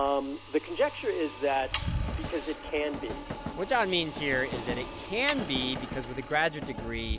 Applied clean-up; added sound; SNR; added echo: none; Train + Sawing; 5 dB; none.